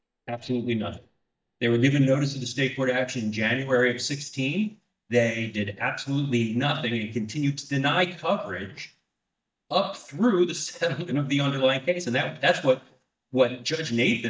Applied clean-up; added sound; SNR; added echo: neural mask model DeepFilterNet 3.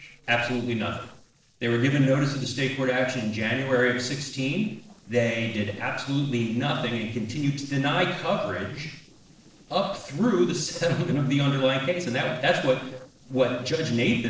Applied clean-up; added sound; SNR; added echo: neural separator model SepFormer DNS4.